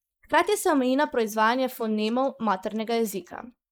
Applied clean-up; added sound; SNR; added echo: neural mask model Resemble Enhance denoiser.